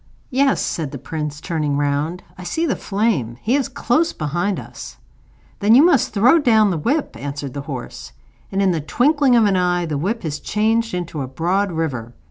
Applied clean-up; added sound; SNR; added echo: none; none; none; none.